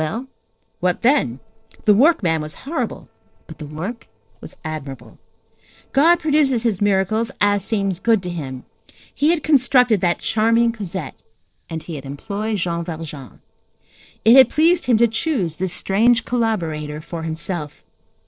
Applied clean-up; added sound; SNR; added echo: neural separator model SepFormer DNS4.